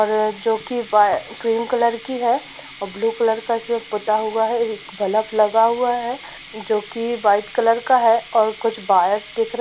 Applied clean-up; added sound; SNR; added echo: none; Sink (filling or washing); 12 dB; none.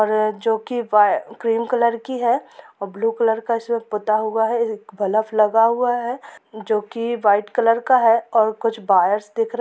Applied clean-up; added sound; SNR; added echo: none; none; none; none.